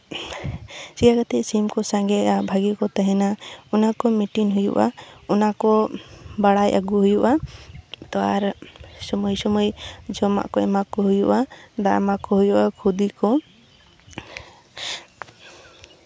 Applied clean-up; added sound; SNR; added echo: none; none; none; none.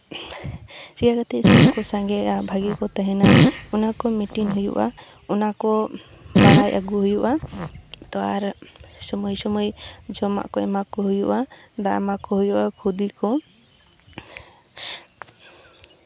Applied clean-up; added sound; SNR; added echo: none; Fart; -5 dB; none.